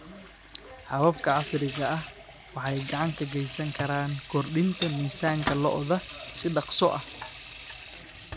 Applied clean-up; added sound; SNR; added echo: none; Sink (filling or washing) / Water tap, faucet; 11 dB; none.